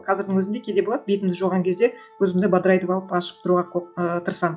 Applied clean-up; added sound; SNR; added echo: classical method log-MMSE.